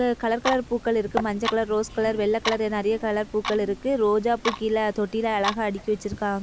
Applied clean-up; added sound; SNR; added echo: none; Clock; 11 dB; none.